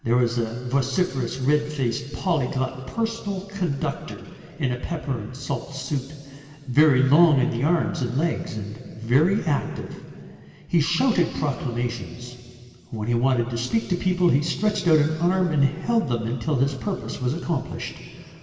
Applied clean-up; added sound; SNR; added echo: none; none; none; reverberation time 2.5 s.